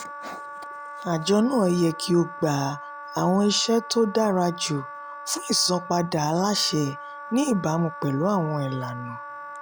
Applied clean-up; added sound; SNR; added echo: none; Wind instrument, woodwind instrument; 13 dB; none.